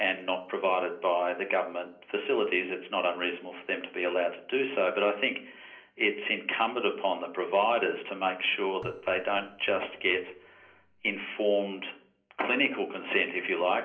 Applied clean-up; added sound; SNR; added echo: neural separator model SepFormer DNS4.